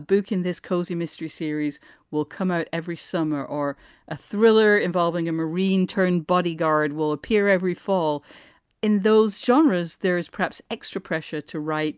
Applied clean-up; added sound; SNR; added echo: none; none; none; none.